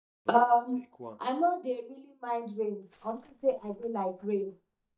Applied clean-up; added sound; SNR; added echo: neural mask model DeepFilterNet 3.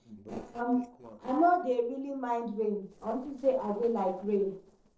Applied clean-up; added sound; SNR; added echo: neural separator model SepFormer DNS4.